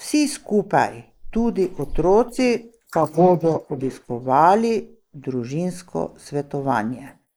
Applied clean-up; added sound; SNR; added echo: neural mask model Resemble Enhance denoiser.